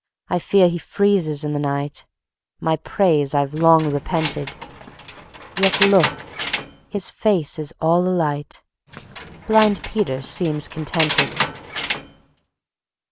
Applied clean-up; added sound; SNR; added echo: none; Keys jangling; 6 dB; none.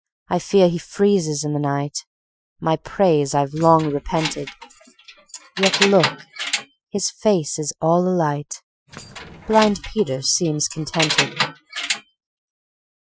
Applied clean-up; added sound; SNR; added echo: classical method Wiener filter.